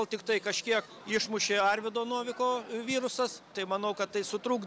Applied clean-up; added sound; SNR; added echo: none; none; none; none.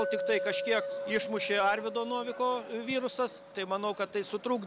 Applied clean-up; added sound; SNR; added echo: none; Chink, clink; 7 dB; none.